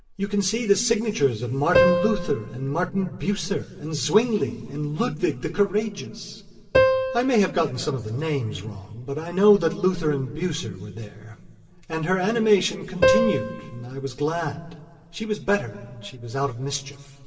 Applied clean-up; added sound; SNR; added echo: none; Piano; 3 dB; reverberation time 2.9 s.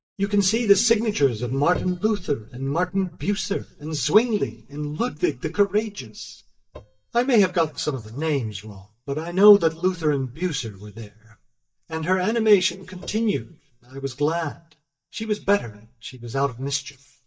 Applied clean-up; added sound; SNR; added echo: neural mask model DeepFilterNet 3.